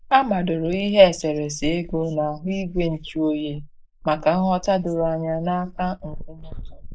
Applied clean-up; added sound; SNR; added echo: neural mask model Resemble Enhance denoiser.